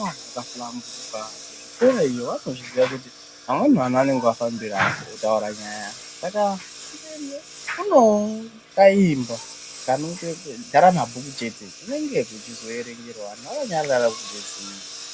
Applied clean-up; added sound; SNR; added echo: none; Engine; 16 dB; none.